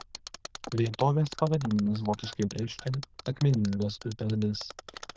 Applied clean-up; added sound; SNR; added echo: neural diffusion model UNIVERSE++.